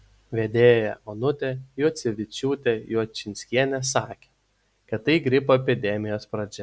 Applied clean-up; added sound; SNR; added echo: none; none; none; none.